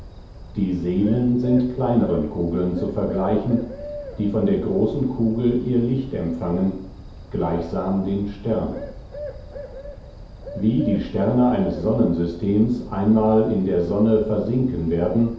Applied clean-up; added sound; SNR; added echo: none; Bird; 15 dB; reverberation time 0.8 s.